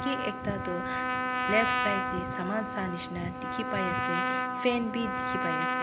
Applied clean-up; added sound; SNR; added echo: none; Trumpet; -2 dB; none.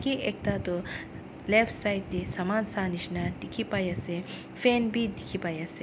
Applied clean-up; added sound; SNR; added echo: none; none; none; none.